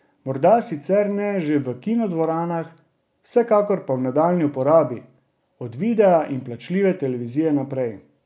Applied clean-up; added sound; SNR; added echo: none; none; none; none.